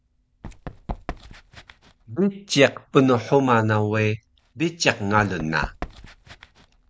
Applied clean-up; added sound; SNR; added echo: none; Run; 17 dB; none.